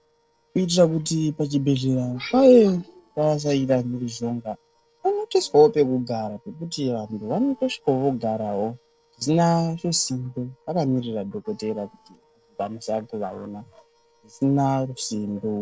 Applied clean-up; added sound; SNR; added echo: neural separator model SepFormer DNS4.